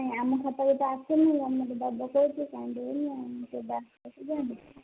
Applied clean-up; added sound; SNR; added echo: none; none; none; none.